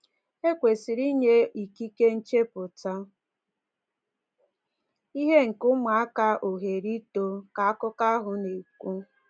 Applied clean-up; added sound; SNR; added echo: none; none; none; none.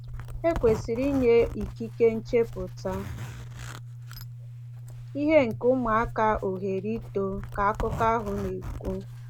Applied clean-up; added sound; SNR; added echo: none; Zipper (clothing); 9 dB; none.